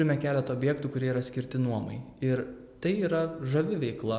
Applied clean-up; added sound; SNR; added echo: none; none; none; none.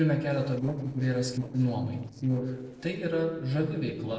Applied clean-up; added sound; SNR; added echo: neural separator model SepFormer DNS4.